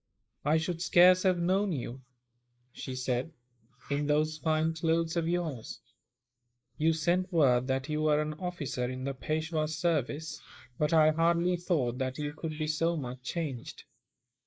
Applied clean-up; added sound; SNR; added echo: neural mask model Resemble Enhance denoiser.